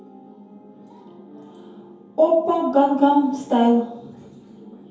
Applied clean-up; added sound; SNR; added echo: none; none; none; reverberation time 2.4 s.